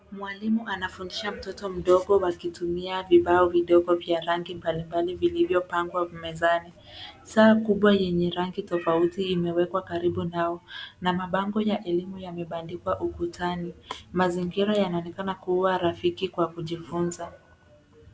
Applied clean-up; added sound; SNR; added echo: none; none; none; none.